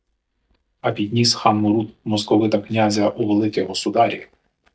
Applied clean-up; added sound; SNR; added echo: neural mask model DeepFilterNet 3.